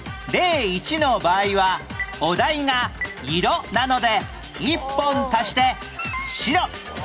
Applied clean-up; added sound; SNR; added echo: none; none; none; none.